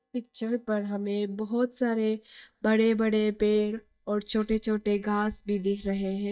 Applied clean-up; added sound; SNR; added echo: neural mask model DeepFilterNet 3.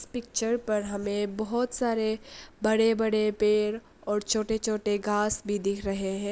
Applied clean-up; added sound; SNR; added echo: none; none; none; none.